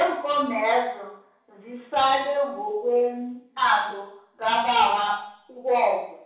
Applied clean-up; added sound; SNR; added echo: none; none; none; reverberation time 0.7 s.